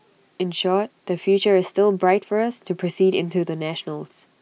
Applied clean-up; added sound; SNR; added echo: none; none; none; none.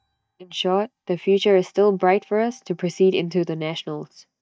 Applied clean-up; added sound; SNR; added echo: neural mask model DeepFilterNet 3.